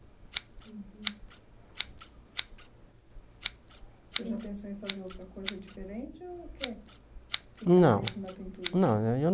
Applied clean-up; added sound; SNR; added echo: none; Scissors; 5 dB; none.